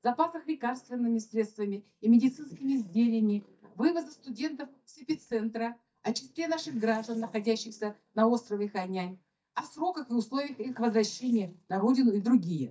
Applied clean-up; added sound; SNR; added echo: neural mask model DeepFilterNet 3.